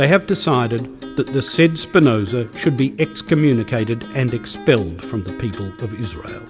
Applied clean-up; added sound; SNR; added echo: none; Acoustic guitar; 15 dB; none.